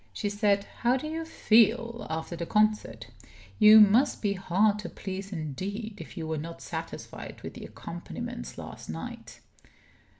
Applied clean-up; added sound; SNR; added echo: none; none; none; none.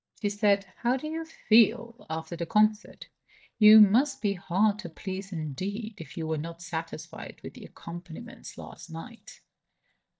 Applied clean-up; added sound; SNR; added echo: neural mask model DeepFilterNet 3.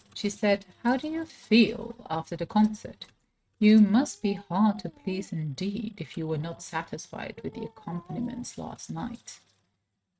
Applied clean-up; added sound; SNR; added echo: neural mask model RNNoise.